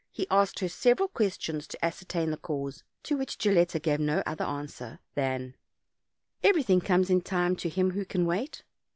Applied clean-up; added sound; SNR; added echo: none; none; none; none.